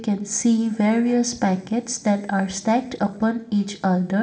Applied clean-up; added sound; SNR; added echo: none; none; none; reverberation time 1.6 s.